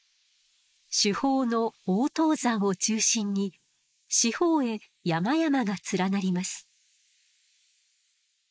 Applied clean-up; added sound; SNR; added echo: neural mask model Resemble Enhance denoiser.